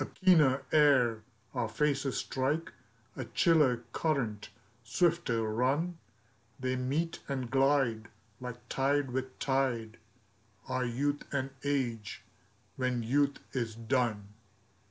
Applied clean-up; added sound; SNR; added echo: none; none; none; none.